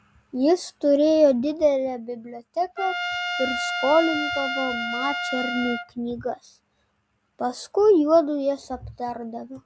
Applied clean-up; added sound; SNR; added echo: none; Trumpet; 5 dB; none.